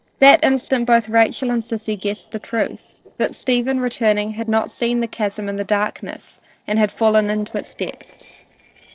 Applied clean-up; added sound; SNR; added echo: neural separator model SepFormer DNS4.